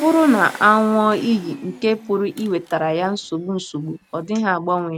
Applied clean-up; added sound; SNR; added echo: none; Engine; 19 dB; none.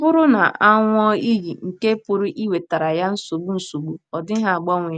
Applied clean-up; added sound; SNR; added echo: none; none; none; none.